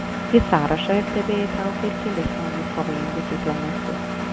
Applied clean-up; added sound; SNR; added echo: none; Engine; 2 dB; none.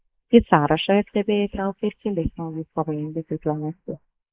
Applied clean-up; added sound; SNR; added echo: neural mask model Resemble Enhance denoiser.